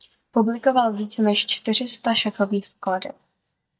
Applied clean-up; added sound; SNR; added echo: neural mask model DeepFilterNet 3.